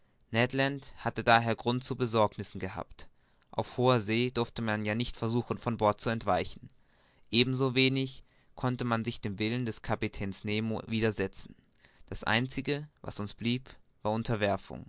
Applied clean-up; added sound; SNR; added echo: none; none; none; none.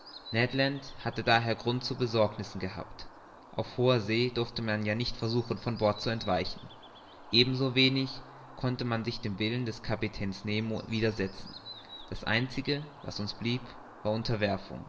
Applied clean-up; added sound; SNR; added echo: none; Bird; 19 dB; reverberation time 0.9 s.